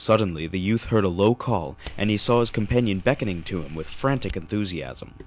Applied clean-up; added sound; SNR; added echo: none; Fire; 14 dB; none.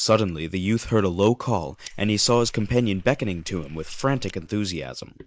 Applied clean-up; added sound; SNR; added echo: neural mask model Resemble Enhance denoiser.